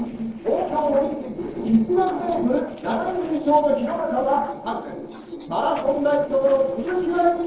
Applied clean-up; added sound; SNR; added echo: neural separator model SepFormer DNS4.